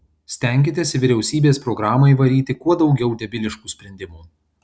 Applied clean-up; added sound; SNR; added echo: none; none; none; none.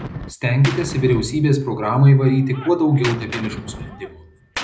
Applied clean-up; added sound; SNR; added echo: none; Gunshot, gunfire; 14 dB; reverberation time 0.5 s.